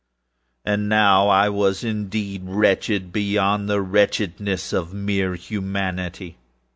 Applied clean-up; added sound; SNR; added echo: none; none; none; none.